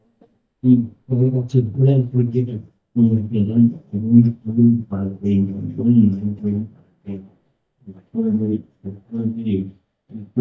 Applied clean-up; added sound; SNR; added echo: neural mask model DeepFilterNet 3.